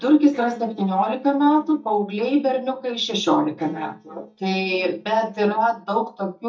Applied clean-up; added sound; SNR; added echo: neural mask model DeepFilterNet 3.